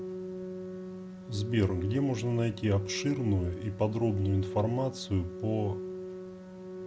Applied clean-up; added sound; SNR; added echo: none; Organ; 8 dB; none.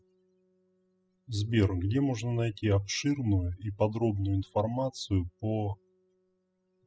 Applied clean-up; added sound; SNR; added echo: classical method spectral subtraction.